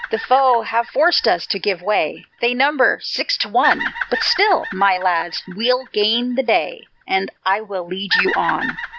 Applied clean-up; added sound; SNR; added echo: none; Bird vocalization, bird call, bird song; 10 dB; none.